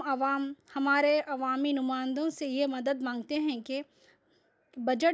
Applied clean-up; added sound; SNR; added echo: none; none; none; none.